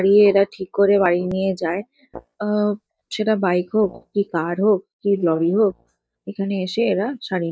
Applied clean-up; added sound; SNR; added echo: neural mask model DeepFilterNet 3.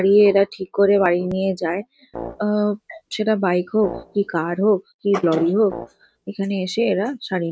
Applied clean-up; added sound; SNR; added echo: neural mask model RNNoise.